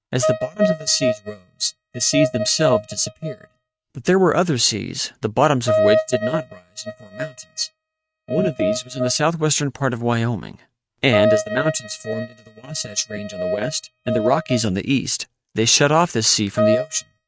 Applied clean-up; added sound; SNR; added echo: neural mask model RNNoise.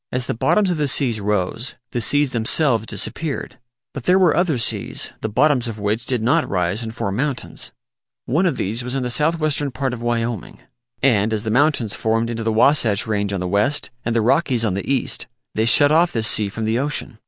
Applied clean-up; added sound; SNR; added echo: none; none; none; none.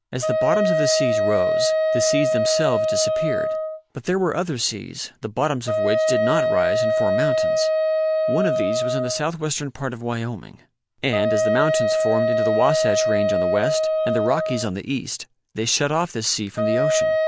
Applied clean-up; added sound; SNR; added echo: none; Wind instrument, woodwind instrument; -3 dB; none.